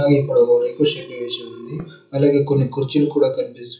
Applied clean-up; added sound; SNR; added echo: classical method WPE with log-MMSE.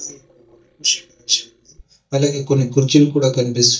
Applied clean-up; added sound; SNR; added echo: neural mask model DeepFilterNet 3.